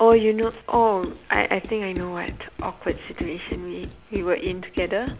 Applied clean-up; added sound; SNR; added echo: none; Run; 12 dB; none.